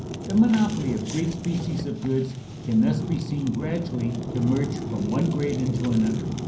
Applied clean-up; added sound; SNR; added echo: none; Fire; 6 dB; reverberation time 0.6 s.